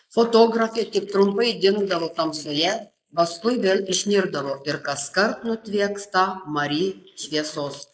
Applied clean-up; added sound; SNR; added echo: neural mask model Resemble Enhance denoiser.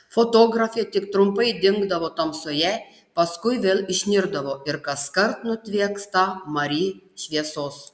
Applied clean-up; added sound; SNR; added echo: none; none; none; none.